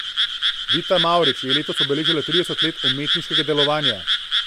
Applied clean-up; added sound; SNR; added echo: none; Frog; -2 dB; none.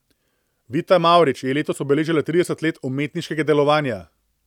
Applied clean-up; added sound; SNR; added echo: none; none; none; none.